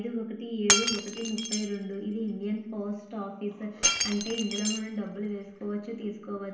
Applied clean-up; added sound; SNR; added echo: none; Shatter; 0 dB; reverberation time 0.8 s.